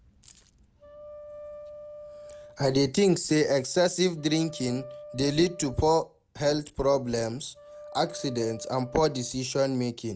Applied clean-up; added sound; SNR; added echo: none; Wind instrument, woodwind instrument + Keys jangling; 19 dB; none.